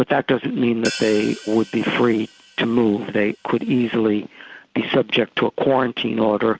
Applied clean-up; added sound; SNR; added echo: none; Crash cymbal / Hi-hat; 17 dB; none.